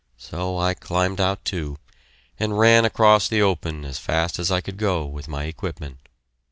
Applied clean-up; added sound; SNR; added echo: none; none; none; none.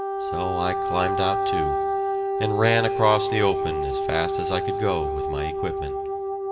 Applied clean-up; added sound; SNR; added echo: none; Wind instrument, woodwind instrument; -1 dB; reverberation time 1.8 s.